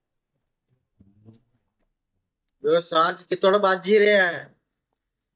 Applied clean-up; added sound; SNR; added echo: neural mask model DeepFilterNet 3.